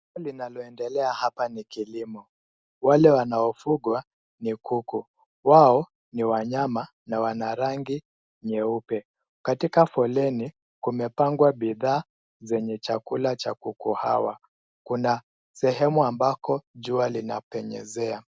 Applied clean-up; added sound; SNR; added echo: none; none; none; none.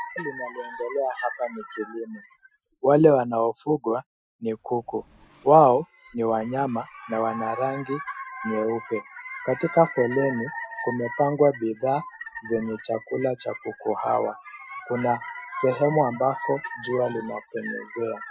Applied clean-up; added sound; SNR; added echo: classical method Wiener filter.